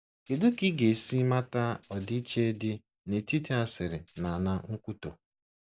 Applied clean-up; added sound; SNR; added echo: none; Tambourine; 10 dB; none.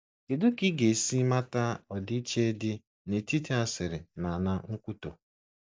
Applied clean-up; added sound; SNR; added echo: neural mask model DeepFilterNet 3.